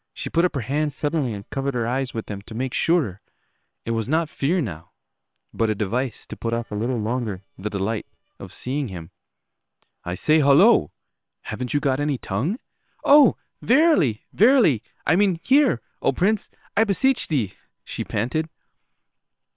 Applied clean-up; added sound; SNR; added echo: neural separator model SepFormer WHAM!.